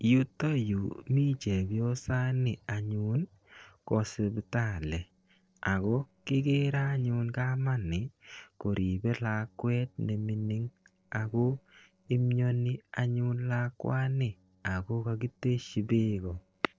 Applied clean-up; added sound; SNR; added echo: neural separator model SepFormer DNS4.